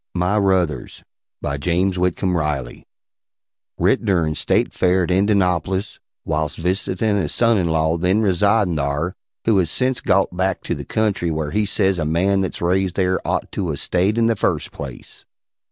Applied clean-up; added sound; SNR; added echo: none; none; none; none.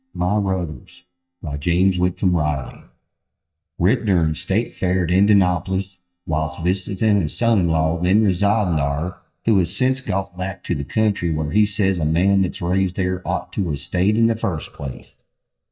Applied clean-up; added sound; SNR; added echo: neural mask model DeepFilterNet 3.